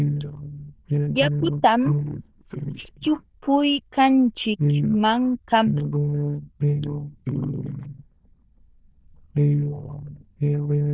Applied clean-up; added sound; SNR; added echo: neural diffusion model UNIVERSE++.